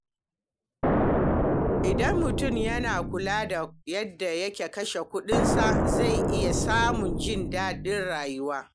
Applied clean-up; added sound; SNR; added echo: none; Explosion; -4 dB; none.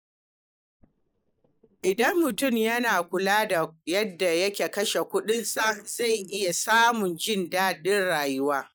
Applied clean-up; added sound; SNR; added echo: neural mask model DeepFilterNet 3.